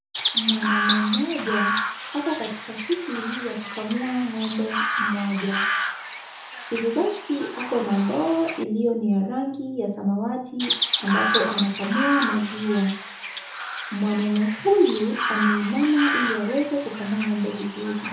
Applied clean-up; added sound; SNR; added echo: none; Chirp, tweet; 4 dB; reverberation time 0.6 s.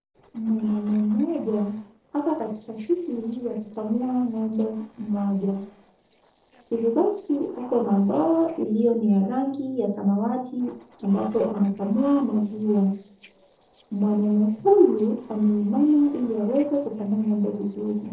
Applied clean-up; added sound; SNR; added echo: neural separator model SepFormer DNS4.